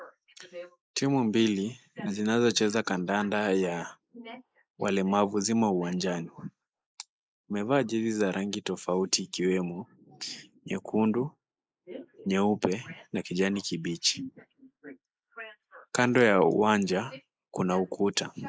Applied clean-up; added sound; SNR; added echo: neural mask model Resemble Enhance denoiser.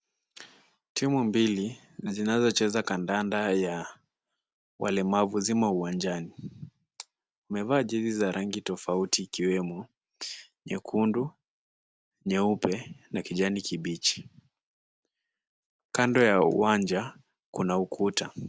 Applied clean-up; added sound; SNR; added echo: none; none; none; none.